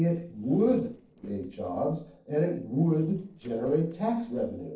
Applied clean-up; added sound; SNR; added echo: neural separator model SepFormer DNS4.